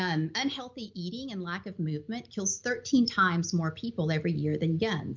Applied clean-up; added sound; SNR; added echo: none; none; none; none.